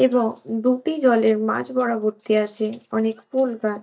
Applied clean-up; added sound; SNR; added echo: neural mask model DeepFilterNet 3.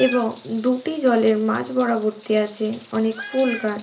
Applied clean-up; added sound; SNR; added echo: none; Meow; 17 dB; reverberation time 0.3 s.